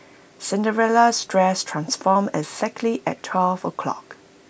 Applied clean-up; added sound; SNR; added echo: none; none; none; none.